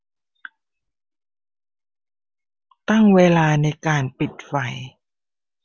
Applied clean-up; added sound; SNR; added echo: none; none; none; none.